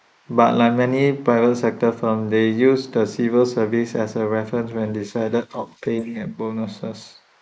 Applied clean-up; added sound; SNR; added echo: neural mask model Resemble Enhance denoiser.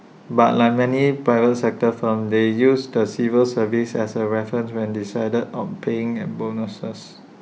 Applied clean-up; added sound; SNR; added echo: none; none; none; none.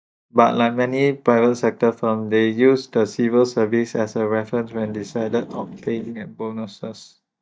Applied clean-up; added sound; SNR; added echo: neural mask model DeepFilterNet 3.